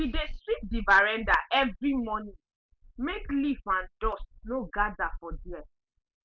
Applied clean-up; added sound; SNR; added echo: none; none; none; none.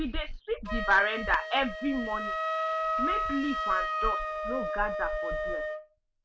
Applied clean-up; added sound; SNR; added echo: none; Wind instrument, woodwind instrument; 1 dB; none.